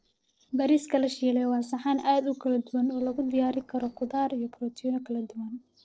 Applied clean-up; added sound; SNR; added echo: neural separator model SepFormer DNS4.